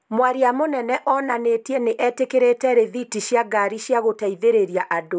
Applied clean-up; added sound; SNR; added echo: none; none; none; none.